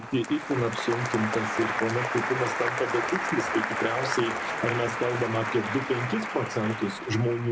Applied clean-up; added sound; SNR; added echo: none; Applause; 2 dB; none.